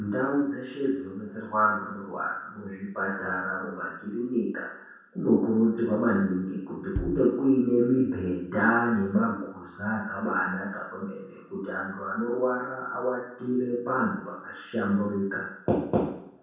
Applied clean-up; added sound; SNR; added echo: none; Bass drum; 12 dB; reverberation time 0.7 s.